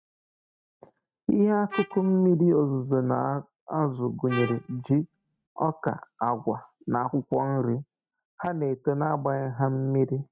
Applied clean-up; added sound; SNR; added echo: neural mask model RNNoise.